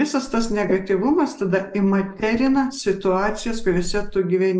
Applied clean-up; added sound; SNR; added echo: neural mask model Resemble Enhance denoiser.